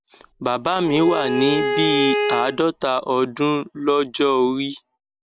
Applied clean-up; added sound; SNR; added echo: none; Bowed string instrument; 3 dB; none.